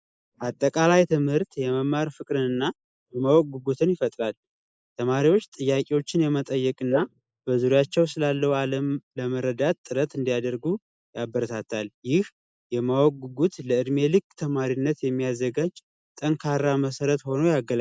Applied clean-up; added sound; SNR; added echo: neural mask model Resemble Enhance denoiser.